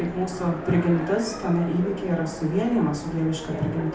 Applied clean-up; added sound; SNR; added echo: none; Train; 11 dB; none.